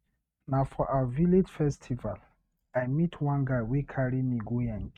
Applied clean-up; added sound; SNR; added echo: neural mask model RNNoise.